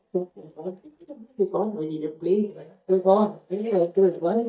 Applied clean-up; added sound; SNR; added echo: neural mask model DeepFilterNet 3.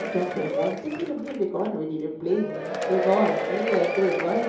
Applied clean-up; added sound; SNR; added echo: none; Applause / Crowd / Cheering; 4 dB; reverberation time 2.8 s.